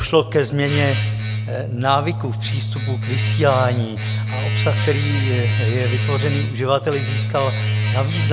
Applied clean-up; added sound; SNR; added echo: none; Domestic sounds, home sounds; -1 dB; none.